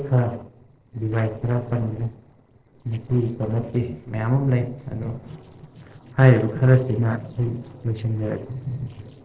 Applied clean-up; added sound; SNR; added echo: neural separator model SepFormer DNS4.